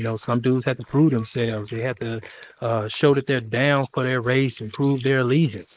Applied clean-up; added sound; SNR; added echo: neural mask model Resemble Enhance denoiser.